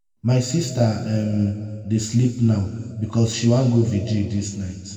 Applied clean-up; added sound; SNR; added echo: none; none; none; reverberation time 2.0 s.